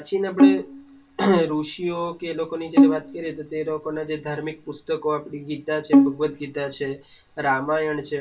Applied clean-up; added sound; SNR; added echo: none; Bowed string instrument; -3 dB; reverberation time 0.2 s.